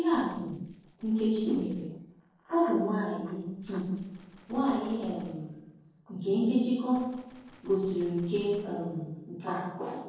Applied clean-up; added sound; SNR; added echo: neural separator model SepFormer DNS4.